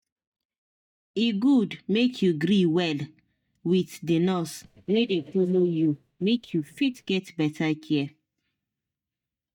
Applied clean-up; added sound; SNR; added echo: neural mask model DeepFilterNet 3.